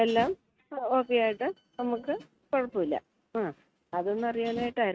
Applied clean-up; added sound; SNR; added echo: neural mask model RNNoise.